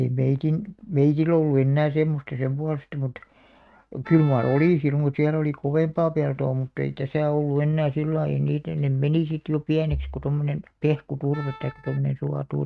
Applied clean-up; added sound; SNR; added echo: neural mask model RNNoise.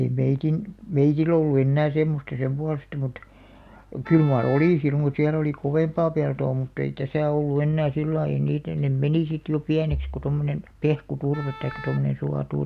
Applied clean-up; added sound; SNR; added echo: none; Wind instrument, woodwind instrument; 18 dB; none.